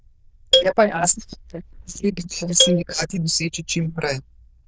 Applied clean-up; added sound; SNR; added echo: neural diffusion model UNIVERSE++.